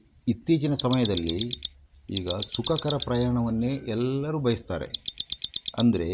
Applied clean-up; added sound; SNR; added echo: none; Mechanisms; 8 dB; none.